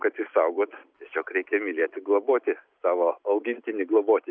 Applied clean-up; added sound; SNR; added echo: none; none; none; none.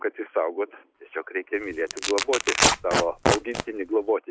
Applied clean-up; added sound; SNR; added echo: none; Tearing; -2 dB; none.